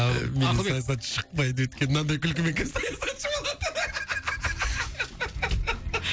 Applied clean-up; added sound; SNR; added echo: none; none; none; none.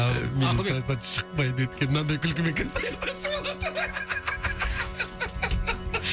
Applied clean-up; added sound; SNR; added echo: none; Organ; 14 dB; none.